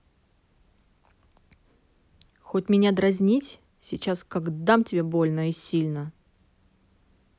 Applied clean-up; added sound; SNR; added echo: none; none; none; none.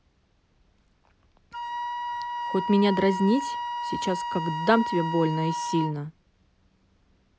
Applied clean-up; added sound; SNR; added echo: none; Wind instrument, woodwind instrument; 5 dB; none.